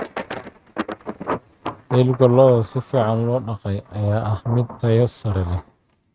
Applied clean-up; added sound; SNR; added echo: neural mask model RNNoise.